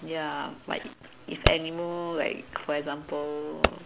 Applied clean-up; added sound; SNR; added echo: none; Fireworks; 1 dB; none.